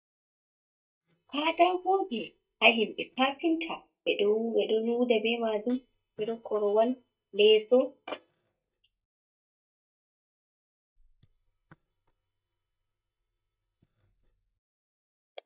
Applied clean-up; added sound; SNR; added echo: neural mask model DeepFilterNet 3.